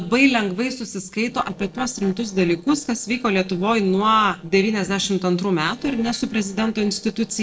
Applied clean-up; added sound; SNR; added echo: neural separator model SepFormer DNS4.